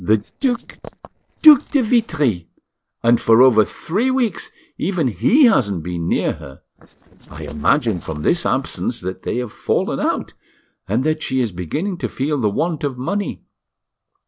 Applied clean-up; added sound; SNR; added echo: neural separator model SepFormer DNS4.